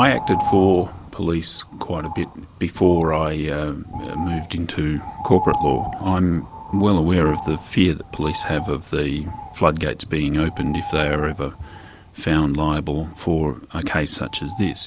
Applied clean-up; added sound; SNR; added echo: none; Bird; 10 dB; none.